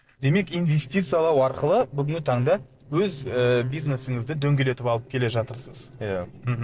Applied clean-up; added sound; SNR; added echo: neural separator model SepFormer DNS4.